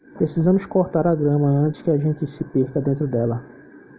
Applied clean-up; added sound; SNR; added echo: none; none; none; none.